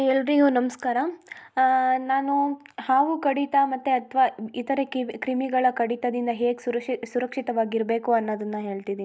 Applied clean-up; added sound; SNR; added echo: none; none; none; none.